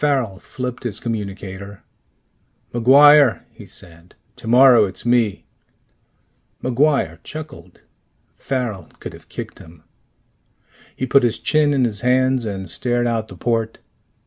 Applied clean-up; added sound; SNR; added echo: none; none; none; none.